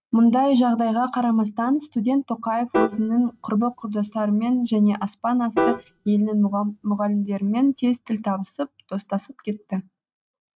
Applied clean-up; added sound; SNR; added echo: neural mask model RNNoise.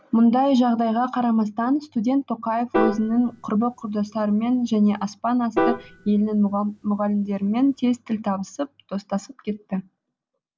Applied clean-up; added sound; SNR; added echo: none; Piano; 8 dB; none.